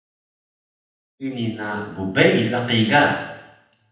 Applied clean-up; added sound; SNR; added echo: none; none; none; reverberation time 0.8 s.